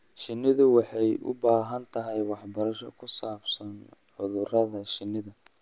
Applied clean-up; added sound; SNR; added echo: none; none; none; none.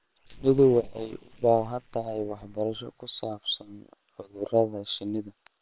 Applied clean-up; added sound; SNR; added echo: neural separator model SepFormer WHAM!.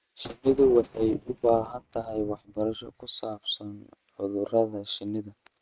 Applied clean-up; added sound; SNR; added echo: neural mask model RNNoise.